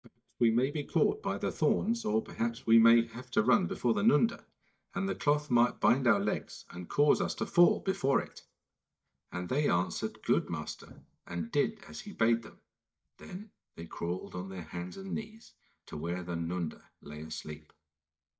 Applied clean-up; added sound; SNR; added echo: neural mask model DeepFilterNet 3.